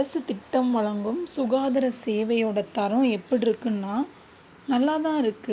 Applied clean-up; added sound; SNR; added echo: none; none; none; none.